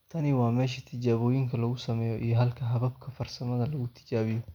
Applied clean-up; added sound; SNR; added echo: none; none; none; none.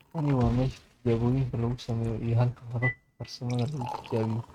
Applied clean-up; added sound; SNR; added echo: neural mask model RNNoise.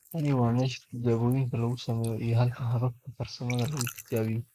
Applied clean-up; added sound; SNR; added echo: neural mask model Resemble Enhance denoiser.